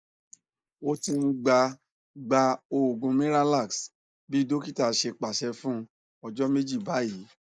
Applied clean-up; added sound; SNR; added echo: neural mask model Resemble Enhance denoiser.